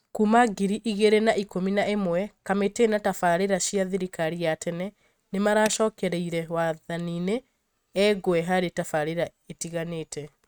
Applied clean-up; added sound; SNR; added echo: neural mask model RNNoise.